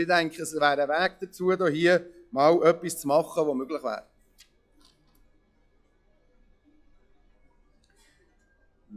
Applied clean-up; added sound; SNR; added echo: classical method log-MMSE.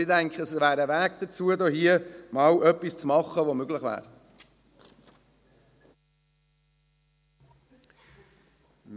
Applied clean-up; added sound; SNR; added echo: none; none; none; none.